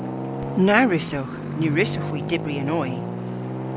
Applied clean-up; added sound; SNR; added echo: none; Traffic noise, roadway noise; 5 dB; none.